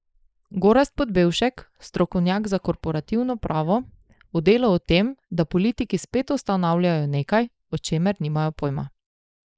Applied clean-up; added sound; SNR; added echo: neural mask model Resemble Enhance denoiser.